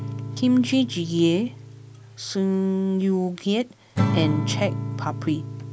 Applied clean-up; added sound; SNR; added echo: none; Acoustic guitar / Strum; 6 dB; none.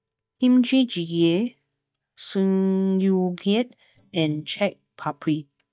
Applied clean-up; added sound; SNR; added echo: neural mask model DeepFilterNet 3.